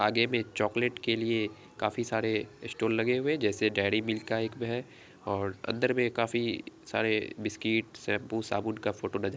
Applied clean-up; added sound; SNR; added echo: none; none; none; none.